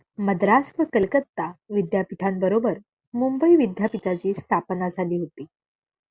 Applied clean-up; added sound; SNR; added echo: none; none; none; none.